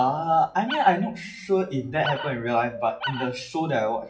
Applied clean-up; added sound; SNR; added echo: classical method WPE with log-MMSE.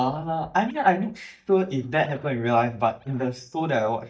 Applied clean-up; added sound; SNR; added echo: neural mask model DeepFilterNet 3.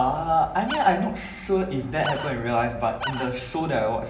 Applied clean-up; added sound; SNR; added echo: none; Animal; 10 dB; reverberation time 0.7 s.